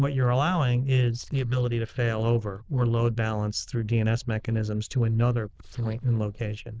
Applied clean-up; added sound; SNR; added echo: neural diffusion model UNIVERSE++.